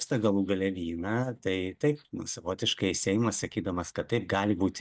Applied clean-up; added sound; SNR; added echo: neural mask model DeepFilterNet 3.